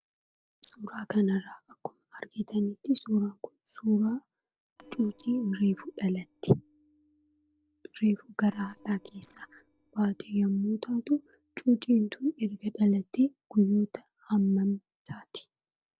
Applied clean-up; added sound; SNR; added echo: neural separator model SepFormer DNS4.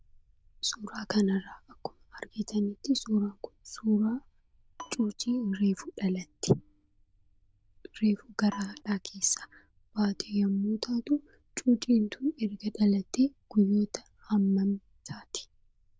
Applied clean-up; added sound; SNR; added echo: neural diffusion model UNIVERSE++.